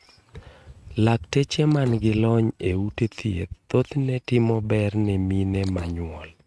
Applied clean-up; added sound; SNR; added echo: neural mask model RNNoise.